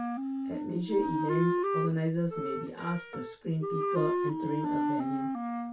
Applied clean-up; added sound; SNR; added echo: none; Wind instrument, woodwind instrument; -1 dB; reverberation time 0.2 s.